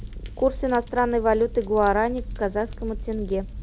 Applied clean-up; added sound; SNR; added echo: none; Fire; 10 dB; none.